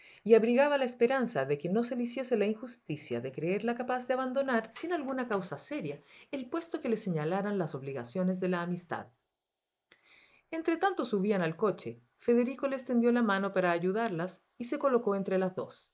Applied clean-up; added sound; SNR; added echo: neural mask model Resemble Enhance denoiser.